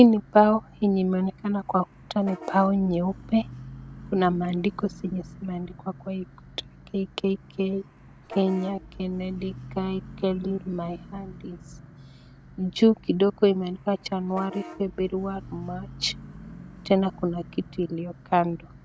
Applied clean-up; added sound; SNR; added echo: none; Bus / Vehicle horn, car horn, honking; 17 dB; none.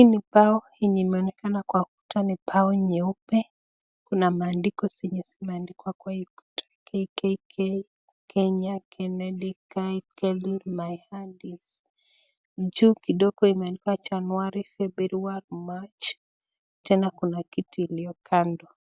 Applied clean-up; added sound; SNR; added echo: none; none; none; none.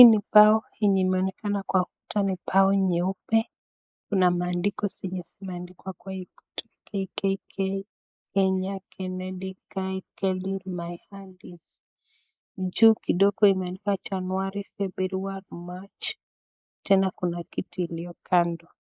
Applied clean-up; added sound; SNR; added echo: neural mask model Resemble Enhance denoiser.